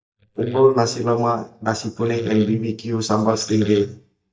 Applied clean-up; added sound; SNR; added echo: neural mask model DeepFilterNet 3.